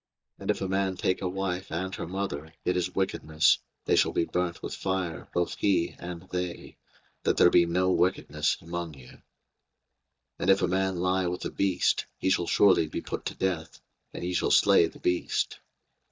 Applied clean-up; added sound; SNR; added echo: neural mask model DeepFilterNet 3.